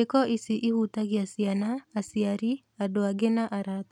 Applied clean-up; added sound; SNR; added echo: none; none; none; none.